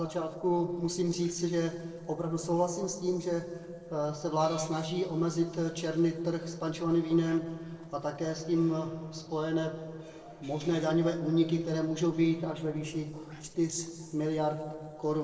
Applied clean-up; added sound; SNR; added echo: neural separator model SepFormer DNS4.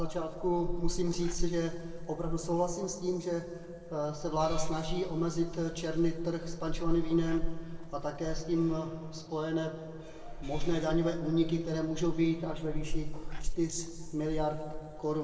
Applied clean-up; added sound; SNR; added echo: none; Meow / Purr; 3 dB; reverberation time 1.8 s.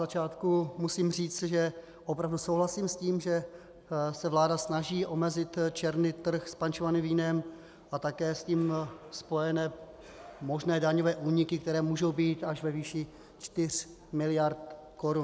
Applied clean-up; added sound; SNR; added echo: none; none; none; none.